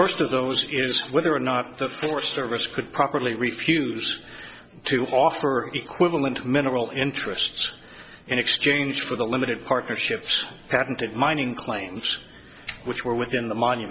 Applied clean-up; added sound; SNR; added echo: none; none; none; none.